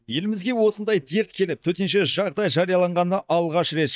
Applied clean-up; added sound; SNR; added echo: neural mask model DeepFilterNet 3.